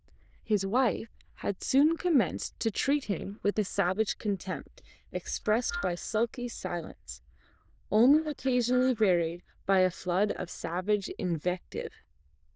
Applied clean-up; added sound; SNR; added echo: neural diffusion model UNIVERSE++.